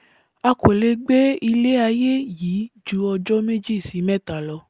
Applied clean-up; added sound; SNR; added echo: none; none; none; none.